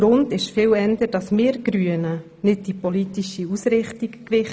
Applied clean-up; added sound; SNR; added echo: none; none; none; none.